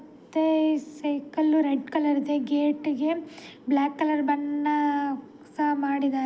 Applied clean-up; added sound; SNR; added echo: none; none; none; none.